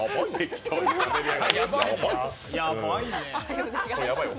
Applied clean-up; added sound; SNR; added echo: none; none; none; none.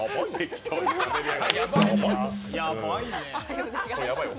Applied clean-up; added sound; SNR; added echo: none; Snare drum; 2 dB; none.